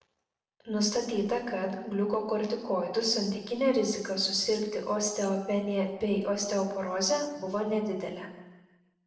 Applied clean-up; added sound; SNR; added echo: none; none; none; reverberation time 1.0 s.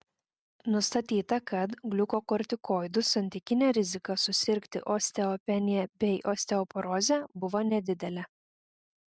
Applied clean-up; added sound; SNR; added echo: none; none; none; none.